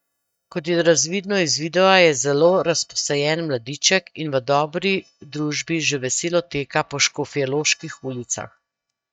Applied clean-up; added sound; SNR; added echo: neural mask model DeepFilterNet 3.